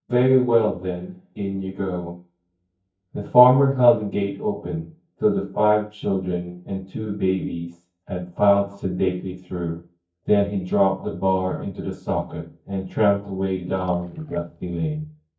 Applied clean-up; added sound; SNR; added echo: neural mask model DeepFilterNet 3.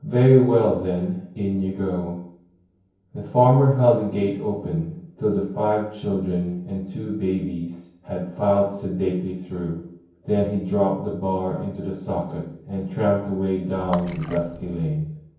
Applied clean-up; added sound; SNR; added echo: none; Water / Splash, splatter; 16 dB; reverberation time 0.9 s.